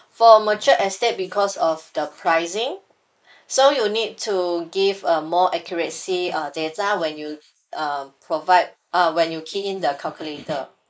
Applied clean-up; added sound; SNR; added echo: neural mask model Resemble Enhance denoiser.